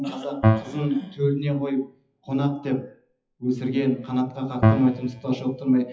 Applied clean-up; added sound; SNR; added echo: classical method WPE with log-MMSE.